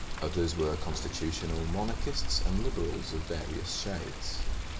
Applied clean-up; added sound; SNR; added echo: none; Water; -1 dB; reverberation time 0.8 s.